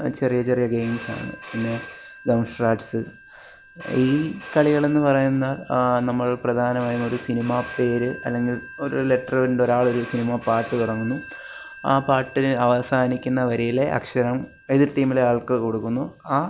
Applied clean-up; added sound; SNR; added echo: none; Telephone; 18 dB; none.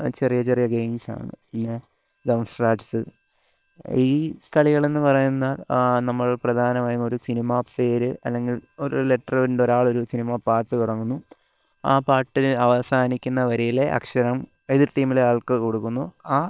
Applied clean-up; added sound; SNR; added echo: neural separator model SepFormer WHAM!.